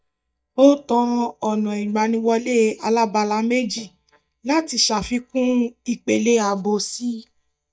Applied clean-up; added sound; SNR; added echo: neural mask model DeepFilterNet 3.